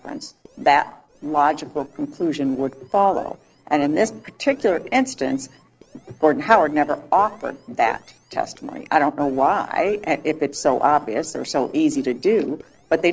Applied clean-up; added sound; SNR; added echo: neural separator model SepFormer DNS4.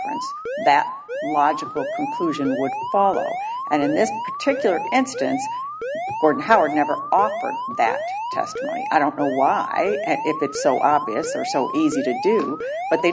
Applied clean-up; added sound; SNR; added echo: none; Alarm; 6 dB; none.